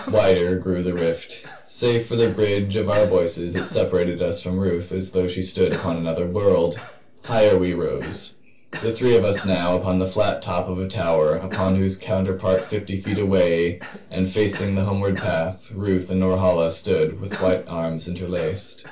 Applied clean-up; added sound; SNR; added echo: none; Cough; 18 dB; reverberation time 0.2 s.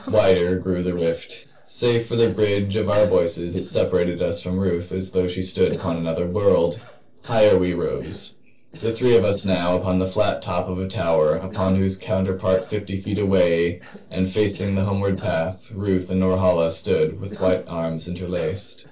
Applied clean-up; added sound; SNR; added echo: neural separator model SepFormer DNS4.